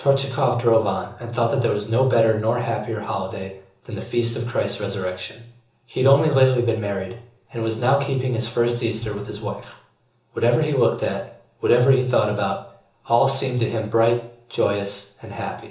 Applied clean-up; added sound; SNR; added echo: none; none; none; reverberation time 0.6 s.